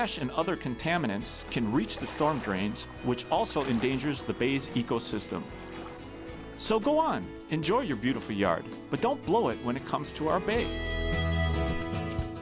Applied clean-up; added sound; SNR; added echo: none; none; none; none.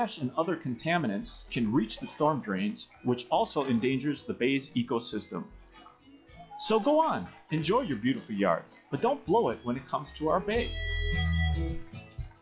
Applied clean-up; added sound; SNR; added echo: classical method log-MMSE.